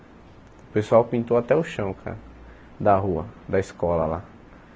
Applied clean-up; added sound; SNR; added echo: none; none; none; none.